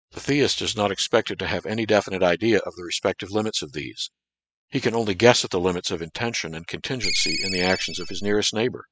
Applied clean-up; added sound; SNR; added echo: classical method spectral subtraction.